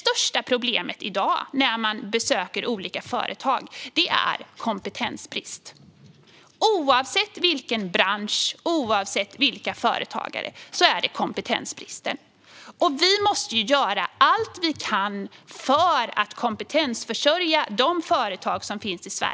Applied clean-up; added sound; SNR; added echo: none; none; none; none.